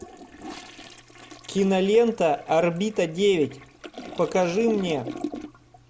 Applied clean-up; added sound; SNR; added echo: none; Toilet flush; 15 dB; none.